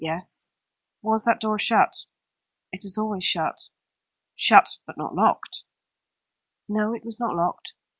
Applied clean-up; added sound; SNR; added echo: none; none; none; none.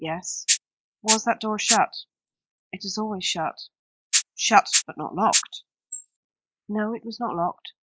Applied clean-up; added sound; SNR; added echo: neural mask model Resemble Enhance denoiser.